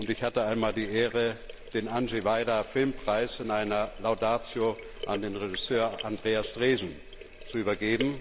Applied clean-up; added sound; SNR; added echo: none; Sink (filling or washing); 13 dB; none.